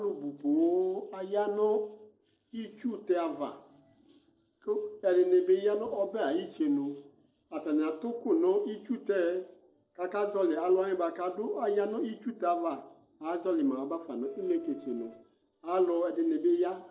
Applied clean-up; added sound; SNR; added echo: neural separator model SepFormer DNS4.